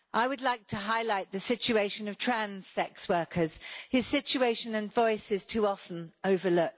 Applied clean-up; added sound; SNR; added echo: none; none; none; none.